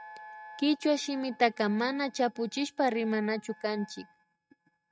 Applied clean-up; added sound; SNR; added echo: neural mask model RNNoise.